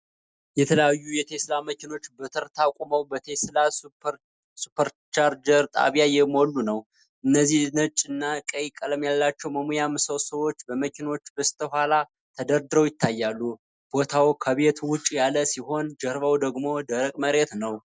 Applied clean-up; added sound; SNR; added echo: none; none; none; none.